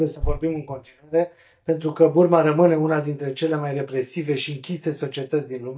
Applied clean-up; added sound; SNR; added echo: neural mask model DeepFilterNet 3.